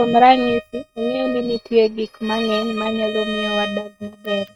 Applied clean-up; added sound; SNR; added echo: neural mask model RNNoise.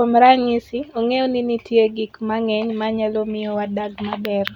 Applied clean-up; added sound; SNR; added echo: none; none; none; none.